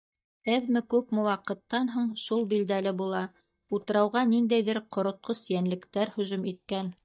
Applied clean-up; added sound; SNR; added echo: neural mask model DeepFilterNet 3.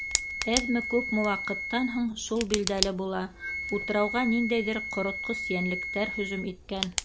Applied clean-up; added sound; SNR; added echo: none; Tick + Wind instrument, woodwind instrument; 4 dB; none.